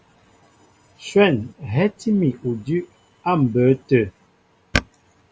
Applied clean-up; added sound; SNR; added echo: none; none; none; none.